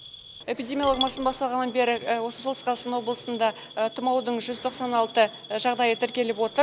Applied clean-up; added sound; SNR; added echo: none; Coin (dropping) / Glass; 15 dB; none.